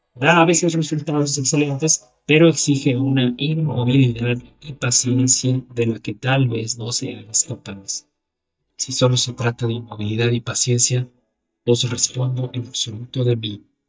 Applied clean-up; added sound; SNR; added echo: neural mask model DeepFilterNet 3.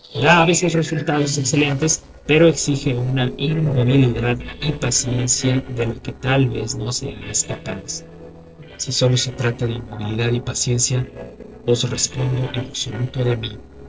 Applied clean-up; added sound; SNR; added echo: neural separator model SepFormer DNS4.